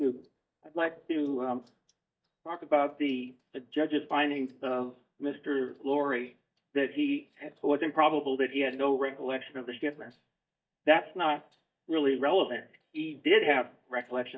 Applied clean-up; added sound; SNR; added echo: neural mask model DeepFilterNet 3.